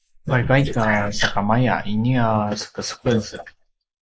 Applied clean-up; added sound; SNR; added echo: neural mask model Resemble Enhance denoiser.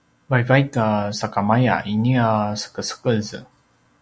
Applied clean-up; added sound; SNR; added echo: none; none; none; none.